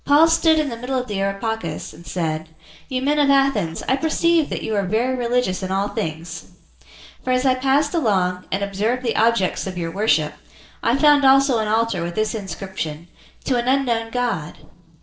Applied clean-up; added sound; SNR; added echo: neural separator model SepFormer DNS4.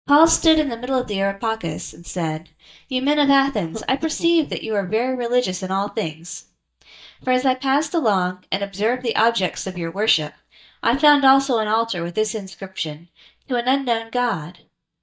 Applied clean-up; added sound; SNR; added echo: neural mask model DeepFilterNet 3.